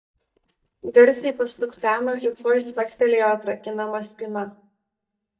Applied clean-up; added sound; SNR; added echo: neural mask model DeepFilterNet 3.